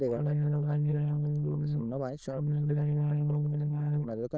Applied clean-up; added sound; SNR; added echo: neural diffusion model UNIVERSE++.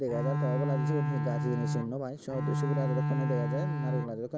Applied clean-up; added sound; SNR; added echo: none; Bowed string instrument; -4 dB; none.